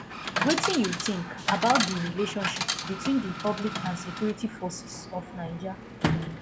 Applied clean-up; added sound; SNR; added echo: none; Coin (dropping) / Chatter; 0 dB; none.